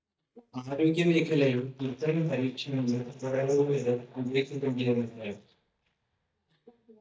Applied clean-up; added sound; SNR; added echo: neural mask model DeepFilterNet 3.